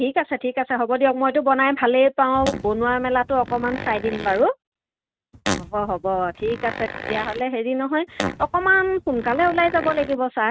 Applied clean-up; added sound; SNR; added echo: neural mask model RNNoise.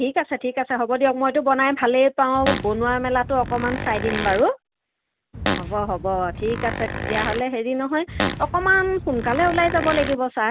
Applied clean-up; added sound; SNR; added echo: none; Fart; 6 dB; none.